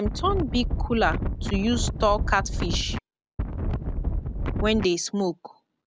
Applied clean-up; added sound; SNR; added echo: none; Wind; 0 dB; none.